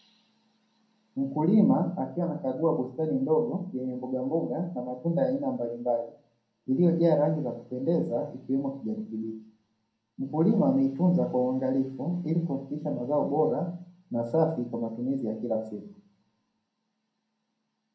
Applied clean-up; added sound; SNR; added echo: none; none; none; reverberation time 0.5 s.